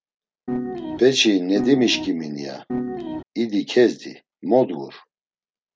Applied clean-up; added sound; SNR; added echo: none; Piano; 5 dB; none.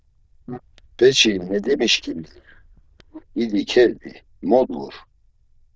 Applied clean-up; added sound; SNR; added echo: neural diffusion model UNIVERSE++.